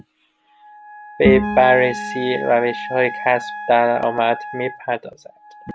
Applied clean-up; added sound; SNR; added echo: none; Wind instrument, woodwind instrument + Bowed string instrument; 8 dB; none.